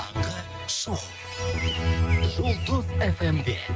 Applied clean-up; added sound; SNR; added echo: neural mask model RNNoise.